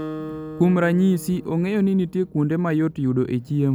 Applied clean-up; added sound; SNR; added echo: none; Acoustic guitar; 16 dB; none.